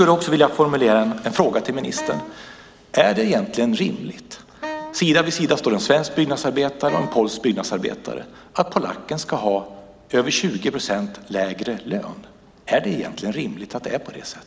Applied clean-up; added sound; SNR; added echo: none; Wind instrument, woodwind instrument; 13 dB; none.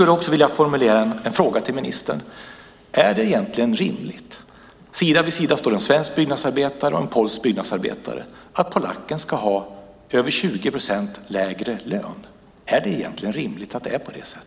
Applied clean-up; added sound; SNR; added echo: none; none; none; none.